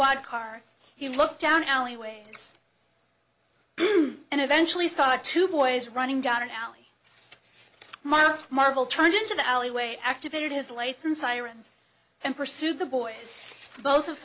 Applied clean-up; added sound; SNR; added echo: none; none; none; none.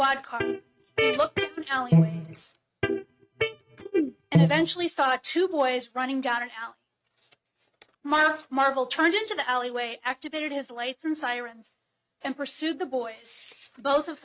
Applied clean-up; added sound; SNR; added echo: neural mask model RNNoise.